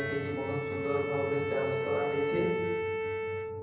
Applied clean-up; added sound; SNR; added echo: none; Bowed string instrument; -2 dB; reverberation time 1.1 s.